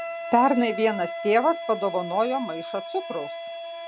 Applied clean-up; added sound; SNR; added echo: none; Wind instrument, woodwind instrument; 9 dB; none.